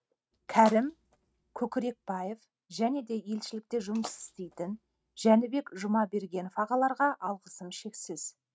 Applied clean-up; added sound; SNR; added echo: neural mask model RNNoise.